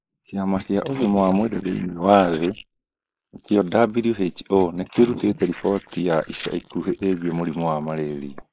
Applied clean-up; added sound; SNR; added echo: neural mask model Resemble Enhance denoiser.